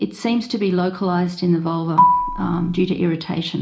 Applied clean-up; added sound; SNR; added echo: none; Marimba, xylophone; 0 dB; reverberation time 0.4 s.